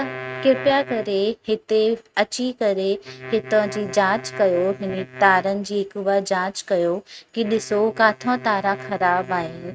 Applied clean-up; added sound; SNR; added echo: neural mask model RNNoise.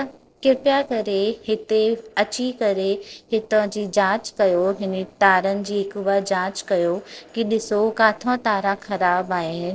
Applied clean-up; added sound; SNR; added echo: neural separator model SepFormer DNS4.